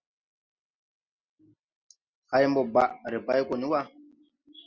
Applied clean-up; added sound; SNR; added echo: none; none; none; none.